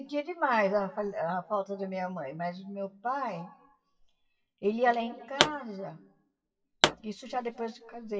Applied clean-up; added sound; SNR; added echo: classical method WPE with log-MMSE.